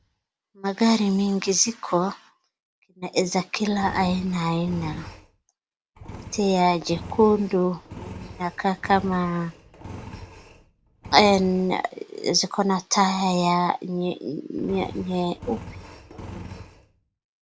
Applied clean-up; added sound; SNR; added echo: none; Engine; 17 dB; none.